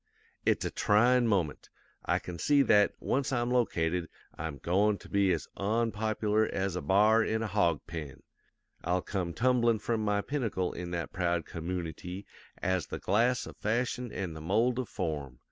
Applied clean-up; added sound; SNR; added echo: none; none; none; none.